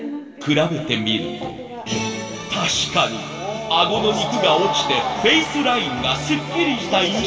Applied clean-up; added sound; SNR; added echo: none; none; none; reverberation time 2.3 s.